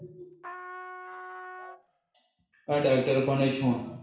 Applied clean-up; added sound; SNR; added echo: none; Trumpet; 14 dB; reverberation time 0.6 s.